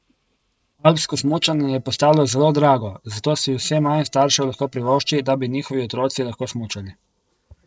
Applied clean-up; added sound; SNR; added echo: neural separator model SepFormer DNS4.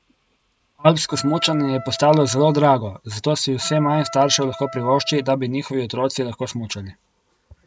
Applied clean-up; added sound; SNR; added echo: none; Wind instrument, woodwind instrument; 15 dB; none.